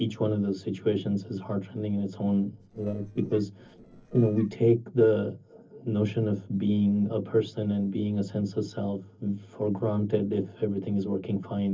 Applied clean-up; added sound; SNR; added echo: neural separator model SepFormer DNS4.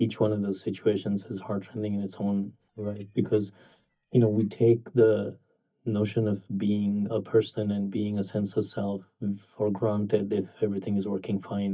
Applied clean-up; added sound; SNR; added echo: neural mask model DeepFilterNet 3.